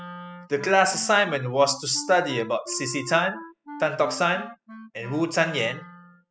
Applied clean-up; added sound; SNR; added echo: classical method spectral subtraction.